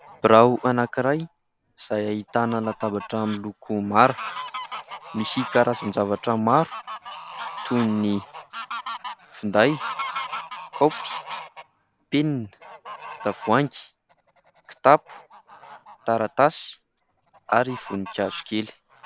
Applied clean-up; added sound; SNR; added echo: none; Fowl; 13 dB; none.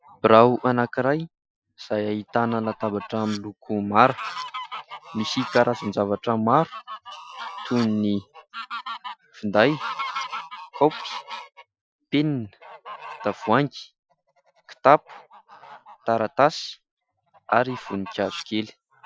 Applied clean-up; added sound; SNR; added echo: classical method Wiener filter.